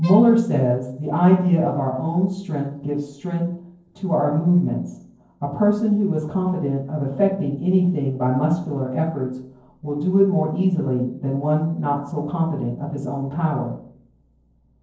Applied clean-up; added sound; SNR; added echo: neural separator model SepFormer DNS4.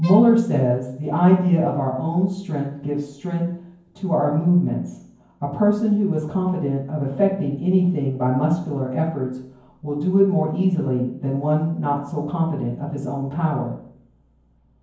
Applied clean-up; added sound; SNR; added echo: none; Bowed string instrument; 19 dB; reverberation time 0.9 s.